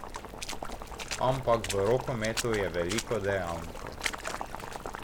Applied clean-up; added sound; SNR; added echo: none; Boiling + Water / Splash, splatter; 5 dB; none.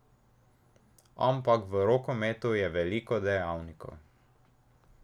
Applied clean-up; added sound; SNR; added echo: none; none; none; none.